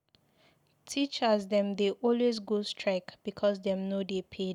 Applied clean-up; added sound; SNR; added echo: none; none; none; none.